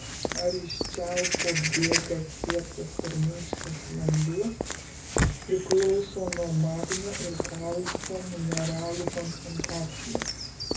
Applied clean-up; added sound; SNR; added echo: none; Walk, footsteps / Bird vocalization, bird call, bird song; 2 dB; reverberation time 0.4 s.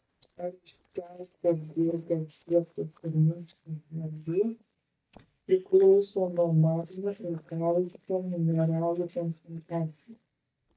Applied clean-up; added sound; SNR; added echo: neural mask model DeepFilterNet 3.